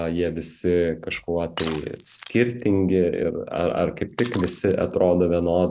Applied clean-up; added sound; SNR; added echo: none; Shatter; 19 dB; none.